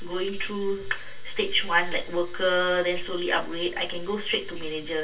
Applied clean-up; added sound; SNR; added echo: none; none; none; reverberation time 0.2 s.